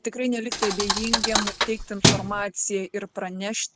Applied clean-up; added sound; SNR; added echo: none; Thump, thud; -4 dB; none.